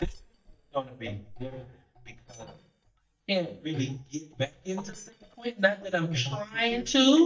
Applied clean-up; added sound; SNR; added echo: neural mask model DeepFilterNet 3.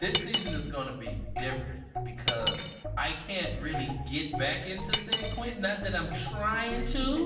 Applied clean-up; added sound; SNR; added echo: none; Cutlery, silverware; -1 dB; reverberation time 0.7 s.